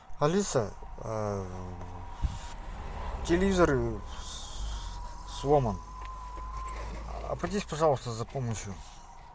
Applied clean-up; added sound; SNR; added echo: none; Wind; 18 dB; none.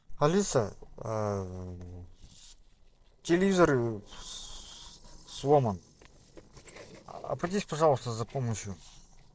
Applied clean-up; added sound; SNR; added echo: neural separator model SepFormer DNS4.